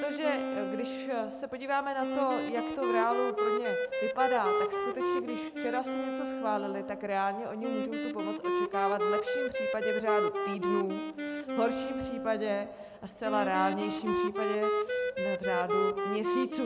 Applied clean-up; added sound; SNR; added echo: none; Wind instrument, woodwind instrument; -1 dB; none.